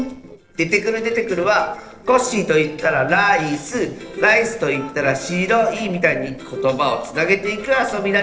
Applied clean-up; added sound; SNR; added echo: neural separator model SepFormer DNS4.